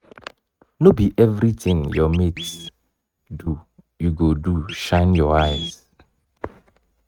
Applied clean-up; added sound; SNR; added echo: neural mask model RNNoise.